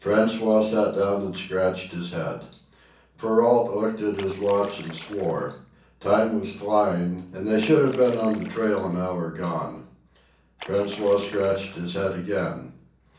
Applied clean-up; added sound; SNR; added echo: none; Splash, splatter; 19 dB; reverberation time 0.6 s.